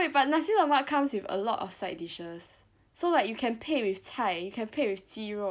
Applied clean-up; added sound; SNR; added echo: none; none; none; none.